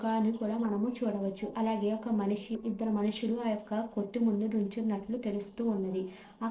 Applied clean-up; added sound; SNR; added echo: neural separator model SepFormer DNS4.